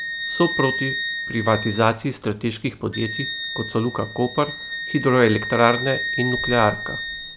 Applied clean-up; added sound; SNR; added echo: none; Wind instrument, woodwind instrument; 7 dB; none.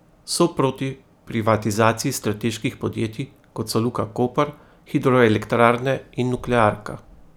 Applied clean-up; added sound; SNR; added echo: none; none; none; none.